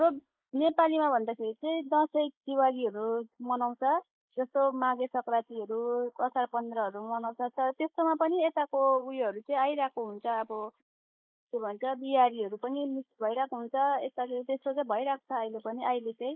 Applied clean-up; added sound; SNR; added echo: neural mask model Resemble Enhance denoiser.